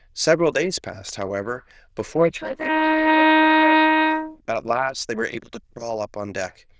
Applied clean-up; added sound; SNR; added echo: neural diffusion model UNIVERSE++.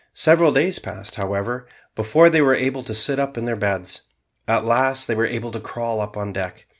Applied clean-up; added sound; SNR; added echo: none; none; none; none.